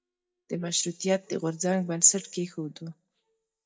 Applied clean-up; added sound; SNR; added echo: neural mask model DeepFilterNet 3.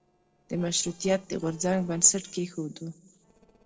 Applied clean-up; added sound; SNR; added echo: neural separator model SepFormer DNS4.